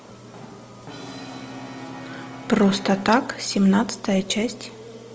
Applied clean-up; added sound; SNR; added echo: none; Brass instrument; 16 dB; none.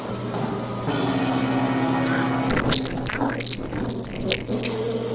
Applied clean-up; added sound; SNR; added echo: neural separator model SepFormer DNS4.